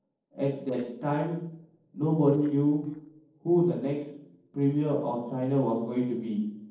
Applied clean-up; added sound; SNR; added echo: neural separator model SepFormer DNS4.